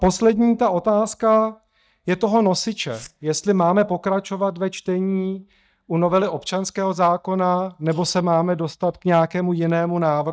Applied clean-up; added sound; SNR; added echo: neural mask model DeepFilterNet 3.